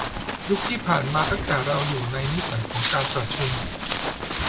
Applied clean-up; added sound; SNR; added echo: none; Walk, footsteps; -3 dB; none.